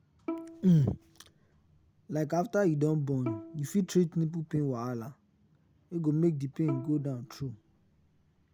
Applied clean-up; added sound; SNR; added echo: none; Bowed string instrument; 13 dB; none.